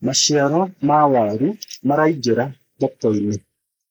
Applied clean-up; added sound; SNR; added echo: neural mask model Resemble Enhance denoiser.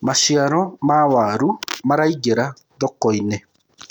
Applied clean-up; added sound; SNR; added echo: none; none; none; none.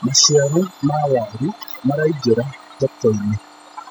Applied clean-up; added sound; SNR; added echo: classical method spectral subtraction.